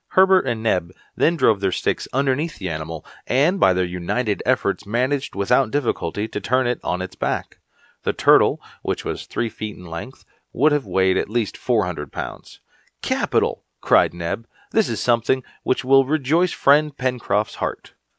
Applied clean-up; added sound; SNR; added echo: none; none; none; none.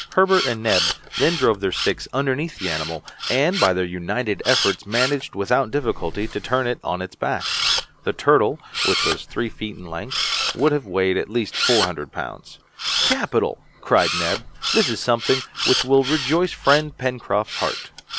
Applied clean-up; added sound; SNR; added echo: none; Camera; 5 dB; none.